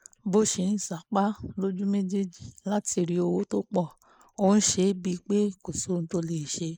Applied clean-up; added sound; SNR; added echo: neural mask model Resemble Enhance denoiser.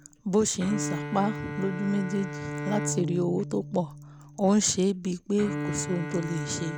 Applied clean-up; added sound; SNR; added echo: none; Bowed string instrument; 7 dB; none.